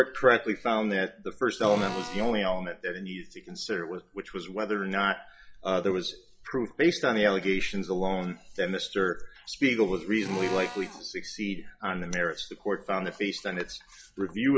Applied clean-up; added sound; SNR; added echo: classical method WPE with log-MMSE.